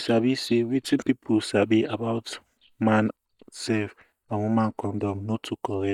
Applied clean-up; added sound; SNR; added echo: neural mask model DeepFilterNet 3.